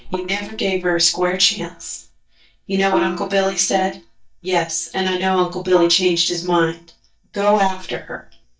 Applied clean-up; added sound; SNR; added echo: neural mask model DeepFilterNet 3.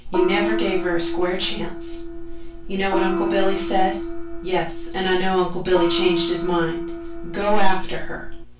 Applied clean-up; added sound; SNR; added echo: none; Gong; 4 dB; reverberation time 0.2 s.